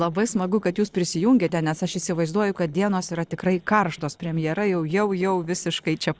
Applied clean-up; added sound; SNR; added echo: neural separator model SepFormer DNS4.